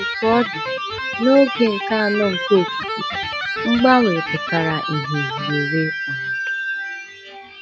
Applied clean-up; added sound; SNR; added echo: classical method log-MMSE.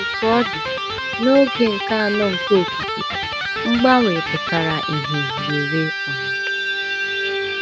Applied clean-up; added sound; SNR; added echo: none; Electric guitar; 3 dB; none.